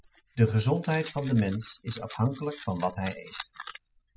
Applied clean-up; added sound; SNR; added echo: classical method spectral subtraction.